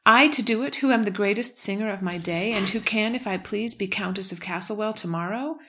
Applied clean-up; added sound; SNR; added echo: none; Dishes, pots, and pans; 17 dB; none.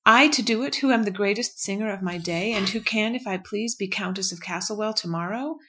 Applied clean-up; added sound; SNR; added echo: classical method Wiener filter.